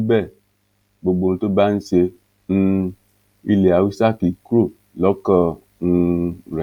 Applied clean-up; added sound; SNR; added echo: none; none; none; none.